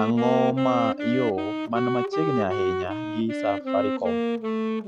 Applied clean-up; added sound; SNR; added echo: none; Wind instrument, woodwind instrument; 0 dB; none.